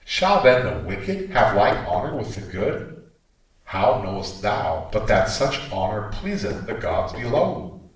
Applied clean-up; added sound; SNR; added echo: neural separator model SepFormer DNS4.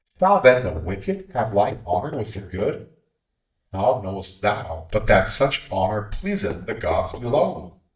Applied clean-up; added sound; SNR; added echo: neural mask model DeepFilterNet 3.